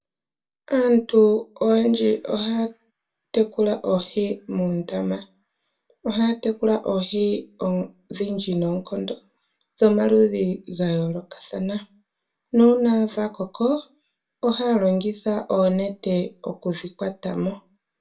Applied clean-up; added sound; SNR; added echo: none; none; none; reverberation time 0.2 s.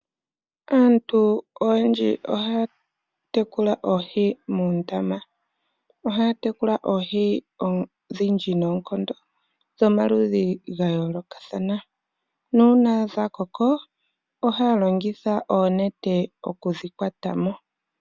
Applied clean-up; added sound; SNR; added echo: none; none; none; none.